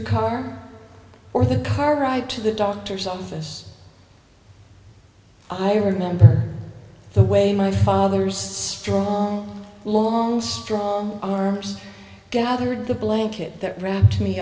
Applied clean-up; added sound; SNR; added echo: none; none; none; none.